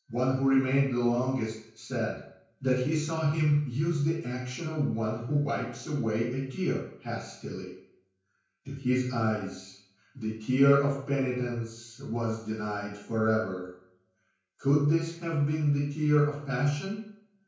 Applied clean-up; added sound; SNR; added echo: none; none; none; reverberation time 0.5 s.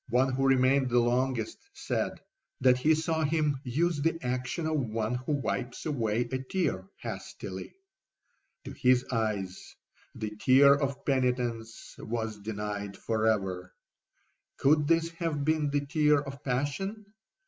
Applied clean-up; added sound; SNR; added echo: none; none; none; none.